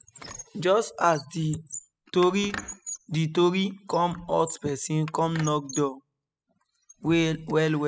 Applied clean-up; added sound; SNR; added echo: classical method spectral subtraction.